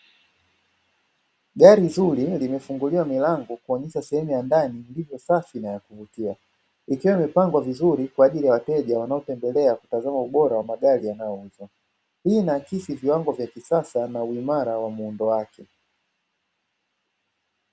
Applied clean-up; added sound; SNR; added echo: none; none; none; none.